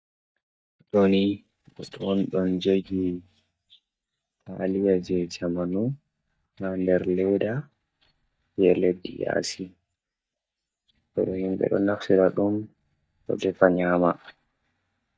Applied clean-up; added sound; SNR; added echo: neural mask model DeepFilterNet 3.